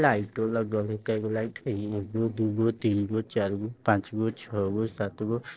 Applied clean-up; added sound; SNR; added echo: neural separator model SepFormer DNS4.